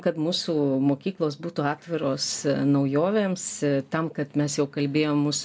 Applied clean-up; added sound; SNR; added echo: none; none; none; none.